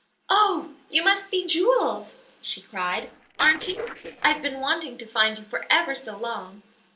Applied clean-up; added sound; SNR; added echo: neural separator model SepFormer DNS4.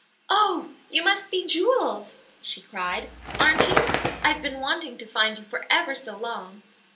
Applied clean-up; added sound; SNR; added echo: none; Bird; 2 dB; reverberation time 0.2 s.